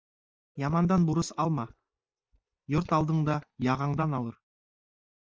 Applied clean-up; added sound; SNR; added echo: neural mask model DeepFilterNet 3.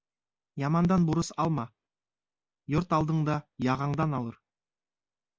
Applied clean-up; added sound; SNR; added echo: none; none; none; none.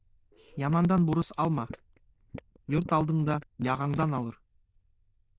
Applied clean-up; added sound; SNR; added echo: neural diffusion model UNIVERSE++.